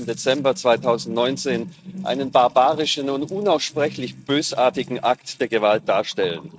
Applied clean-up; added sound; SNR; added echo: neural mask model RNNoise.